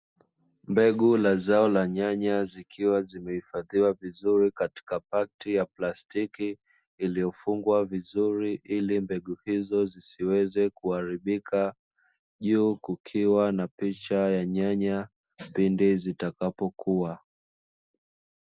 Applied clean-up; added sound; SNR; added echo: none; none; none; none.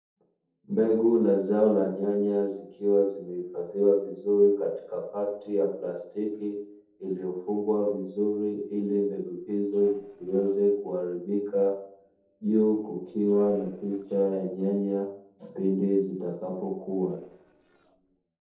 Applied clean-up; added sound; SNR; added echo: neural separator model SepFormer DNS4.